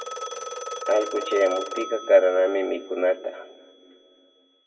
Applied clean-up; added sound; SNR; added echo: none; Telephone; 11 dB; reverberation time 2.1 s.